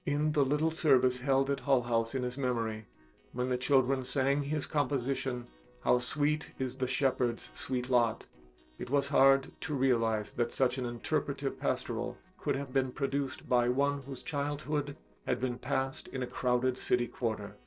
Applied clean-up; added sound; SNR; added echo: neural separator model SepFormer DNS4.